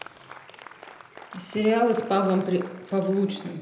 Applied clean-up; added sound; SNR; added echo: none; Applause; 19 dB; reverberation time 0.8 s.